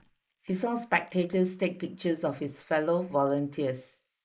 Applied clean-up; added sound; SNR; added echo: neural mask model Resemble Enhance denoiser.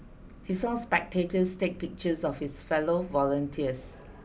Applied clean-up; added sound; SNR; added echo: none; none; none; none.